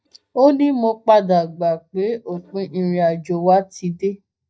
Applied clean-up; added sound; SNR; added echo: neural mask model DeepFilterNet 3.